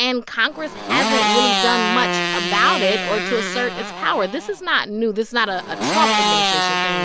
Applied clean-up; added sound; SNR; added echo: none; Motorcycle; 0 dB; none.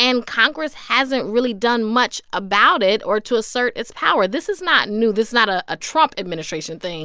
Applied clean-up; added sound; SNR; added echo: none; none; none; none.